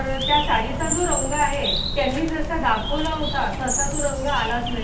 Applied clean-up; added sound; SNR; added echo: none; Bird; 1 dB; reverberation time 0.3 s.